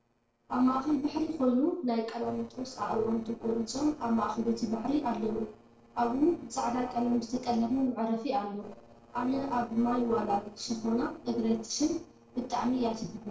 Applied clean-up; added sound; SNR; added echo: neural separator model SepFormer DNS4.